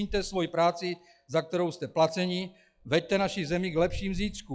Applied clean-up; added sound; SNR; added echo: classical method log-MMSE.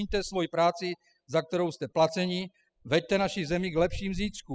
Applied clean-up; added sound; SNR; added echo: classical method spectral subtraction.